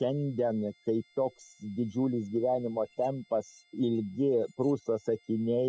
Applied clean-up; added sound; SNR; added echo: classical method spectral subtraction.